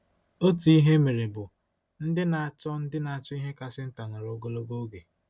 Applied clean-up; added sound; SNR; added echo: none; none; none; none.